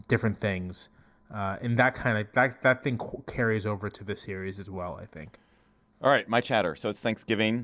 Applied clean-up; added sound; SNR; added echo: none; none; none; none.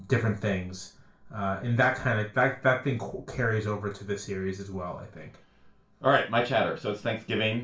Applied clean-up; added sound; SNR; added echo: none; none; none; reverberation time 0.3 s.